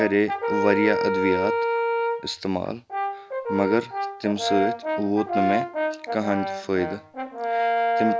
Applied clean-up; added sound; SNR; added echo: none; Brass instrument; 0 dB; none.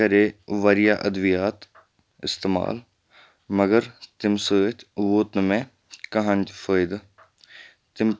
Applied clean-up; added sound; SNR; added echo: none; none; none; none.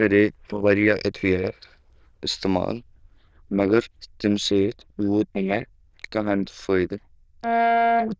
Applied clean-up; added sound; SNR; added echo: neural diffusion model UNIVERSE++.